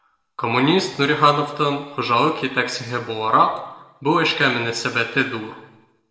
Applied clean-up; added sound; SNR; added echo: none; none; none; reverberation time 0.9 s.